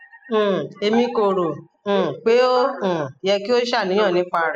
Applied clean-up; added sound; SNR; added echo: classical method spectral subtraction.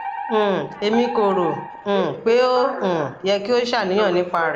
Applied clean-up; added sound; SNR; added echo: none; Alarm; 9 dB; none.